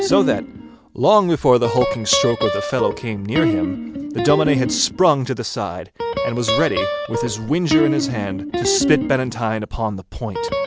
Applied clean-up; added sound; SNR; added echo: none; Guitar; 3 dB; none.